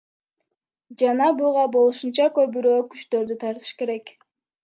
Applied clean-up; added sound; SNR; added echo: none; none; none; none.